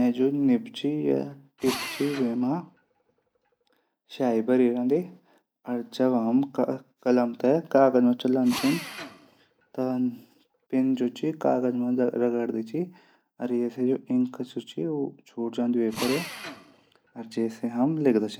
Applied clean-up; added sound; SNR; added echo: none; Drill; 13 dB; none.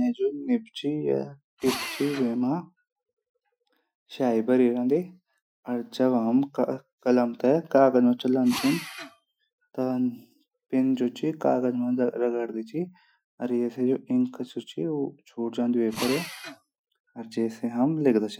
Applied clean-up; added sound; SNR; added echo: classical method Wiener filter.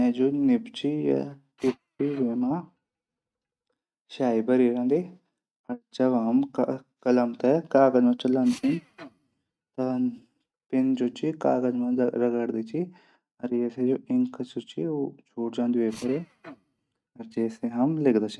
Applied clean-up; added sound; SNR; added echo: neural mask model RNNoise.